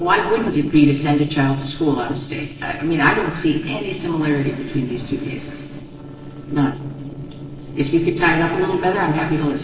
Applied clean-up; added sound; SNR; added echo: neural separator model SepFormer DNS4.